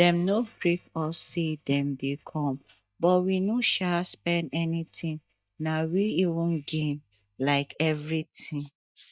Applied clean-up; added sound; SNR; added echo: neural mask model DeepFilterNet 3.